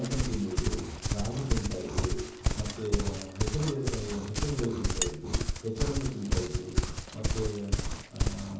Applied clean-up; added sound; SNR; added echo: none; Livestock, farm animals, working animals; -3 dB; reverberation time 0.9 s.